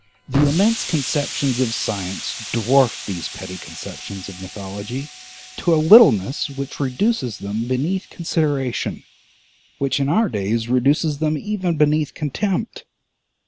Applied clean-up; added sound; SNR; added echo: none; Explosion; 14 dB; none.